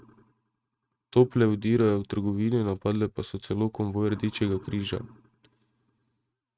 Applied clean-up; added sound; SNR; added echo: neural mask model RNNoise.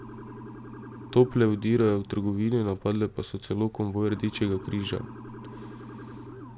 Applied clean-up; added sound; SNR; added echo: none; Motor vehicle (road) / Siren; 17 dB; none.